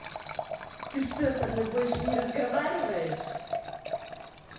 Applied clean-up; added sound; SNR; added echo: none; Liquid; 3 dB; reverberation time 1.1 s.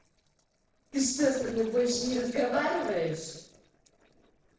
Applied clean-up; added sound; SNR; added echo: neural separator model SepFormer DNS4.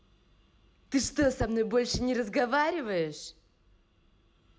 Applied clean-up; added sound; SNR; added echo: none; none; none; none.